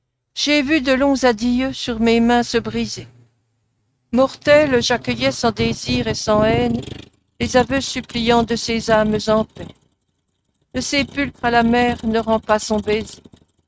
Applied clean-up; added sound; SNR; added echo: neural mask model RNNoise.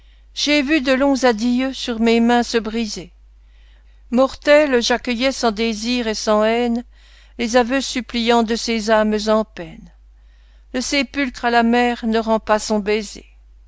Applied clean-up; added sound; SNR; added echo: none; none; none; none.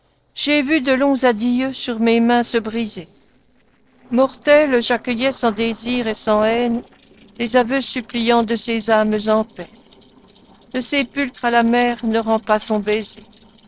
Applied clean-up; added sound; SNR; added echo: neural separator model SepFormer DNS4.